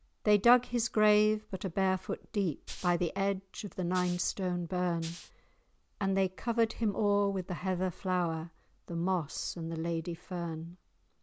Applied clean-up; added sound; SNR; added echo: none; Rattle (instrument); 16 dB; none.